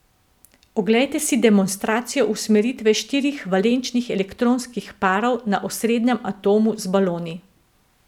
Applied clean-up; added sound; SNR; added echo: none; none; none; none.